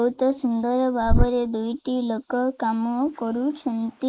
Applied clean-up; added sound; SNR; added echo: neural mask model Resemble Enhance denoiser.